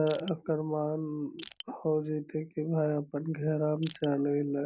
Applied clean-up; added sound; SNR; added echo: none; Crushing; 15 dB; none.